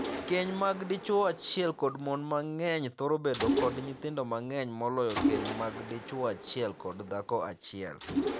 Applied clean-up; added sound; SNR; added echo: none; Mechanisms; 5 dB; none.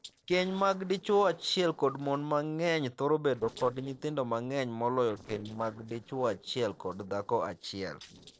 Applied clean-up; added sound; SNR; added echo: neural separator model SepFormer DNS4.